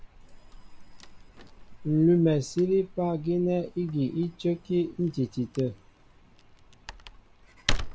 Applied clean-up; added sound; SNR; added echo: none; Tearing / Wood; 8 dB; none.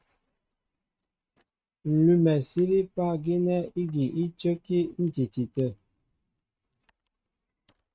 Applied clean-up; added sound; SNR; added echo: neural mask model RNNoise.